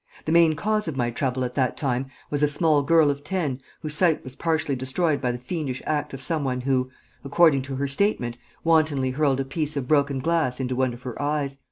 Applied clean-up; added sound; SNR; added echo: none; none; none; none.